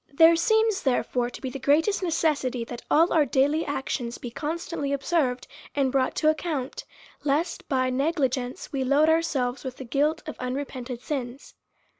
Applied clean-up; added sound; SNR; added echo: none; none; none; none.